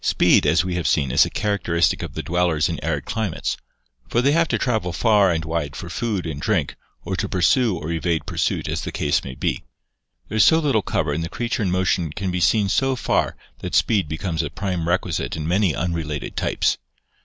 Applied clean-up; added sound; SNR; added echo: none; none; none; none.